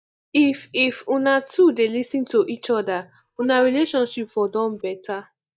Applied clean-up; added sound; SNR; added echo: neural mask model DeepFilterNet 3.